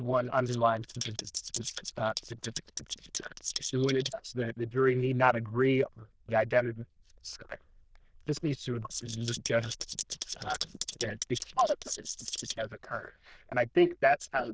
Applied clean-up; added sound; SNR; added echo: neural diffusion model UNIVERSE++.